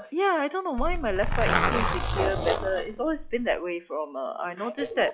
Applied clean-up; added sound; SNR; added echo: classical method log-MMSE.